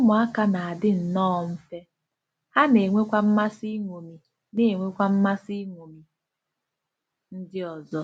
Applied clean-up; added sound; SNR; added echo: none; none; none; none.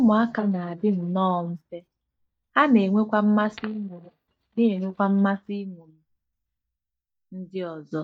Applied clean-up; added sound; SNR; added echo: neural mask model DeepFilterNet 3.